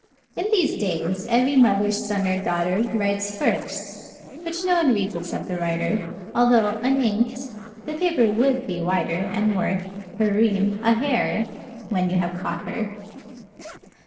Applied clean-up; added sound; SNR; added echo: neural separator model SepFormer DNS4.